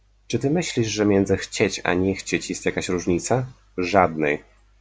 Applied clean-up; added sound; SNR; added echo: none; none; none; none.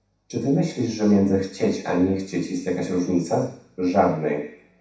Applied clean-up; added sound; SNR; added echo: none; none; none; reverberation time 0.7 s.